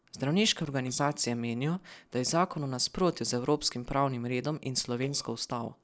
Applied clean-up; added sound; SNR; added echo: neural separator model SepFormer DNS4.